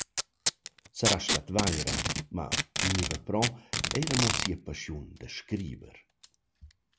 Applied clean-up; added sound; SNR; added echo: none; Packing tape, duct tape; -1 dB; none.